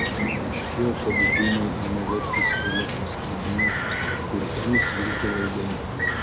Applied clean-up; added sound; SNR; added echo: none; Bird; -4 dB; none.